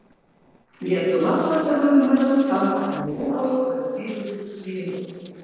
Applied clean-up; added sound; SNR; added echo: neural separator model SepFormer DNS4.